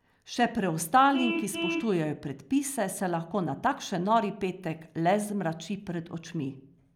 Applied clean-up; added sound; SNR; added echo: none; Vehicle horn, car horn, honking; 12 dB; none.